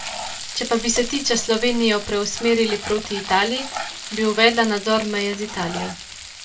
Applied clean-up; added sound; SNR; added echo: none; Frying (food); 10 dB; reverberation time 0.2 s.